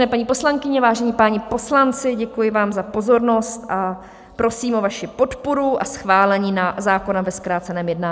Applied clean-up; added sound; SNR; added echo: none; none; none; none.